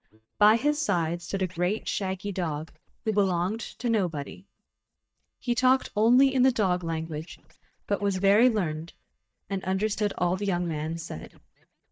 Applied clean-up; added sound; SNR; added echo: neural mask model DeepFilterNet 3.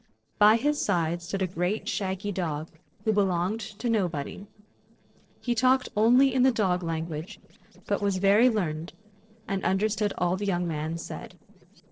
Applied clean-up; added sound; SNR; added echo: neural separator model SepFormer DNS4.